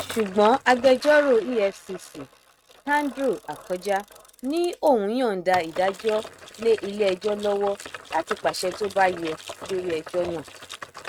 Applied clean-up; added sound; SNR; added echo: neural mask model RNNoise.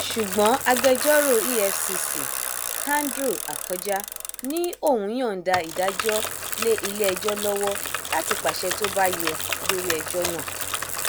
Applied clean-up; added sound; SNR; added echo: none; Bicycle; 3 dB; none.